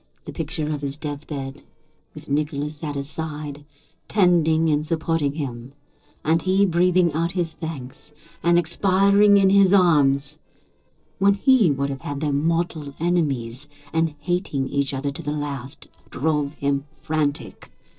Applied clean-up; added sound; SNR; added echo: neural separator model SepFormer DNS4.